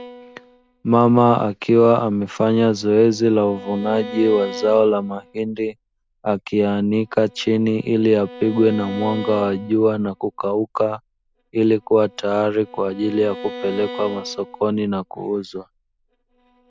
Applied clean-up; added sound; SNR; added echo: none; Bowed string instrument; 18 dB; none.